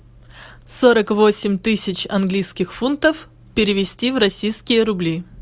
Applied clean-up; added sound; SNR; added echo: none; none; none; none.